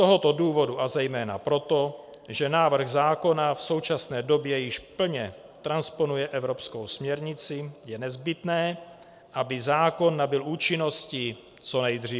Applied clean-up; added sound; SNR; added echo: none; none; none; none.